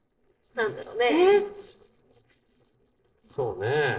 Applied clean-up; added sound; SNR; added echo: neural separator model SepFormer DNS4.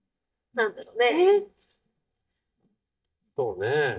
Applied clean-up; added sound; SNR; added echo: neural mask model DeepFilterNet 3.